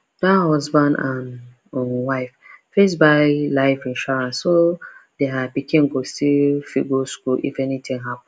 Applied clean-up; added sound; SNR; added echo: none; none; none; none.